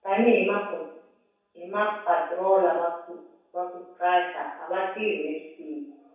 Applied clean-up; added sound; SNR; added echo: none; none; none; reverberation time 0.7 s.